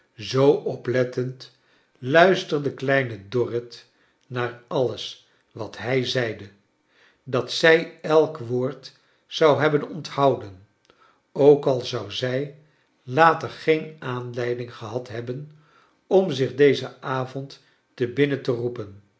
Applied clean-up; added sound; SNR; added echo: none; none; none; none.